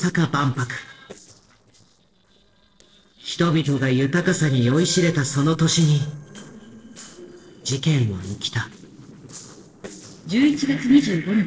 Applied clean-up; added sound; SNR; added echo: neural separator model SepFormer DNS4.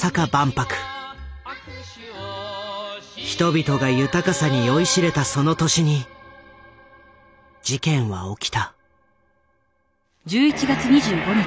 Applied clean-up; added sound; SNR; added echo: none; none; none; none.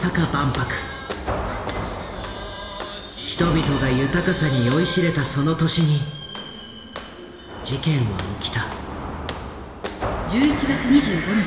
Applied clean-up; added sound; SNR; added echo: none; Walk, footsteps; 7 dB; reverberation time 1.0 s.